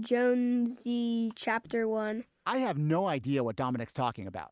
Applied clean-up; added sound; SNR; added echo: none; none; none; none.